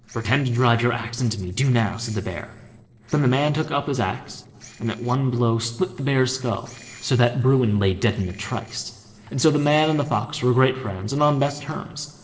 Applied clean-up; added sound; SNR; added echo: neural separator model SepFormer DNS4.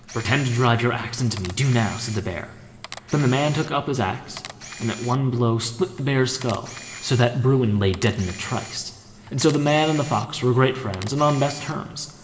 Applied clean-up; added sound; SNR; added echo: none; Camera; 18 dB; reverberation time 2.1 s.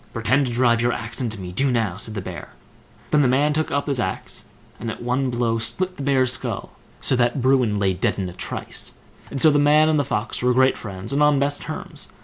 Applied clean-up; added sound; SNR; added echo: none; none; none; none.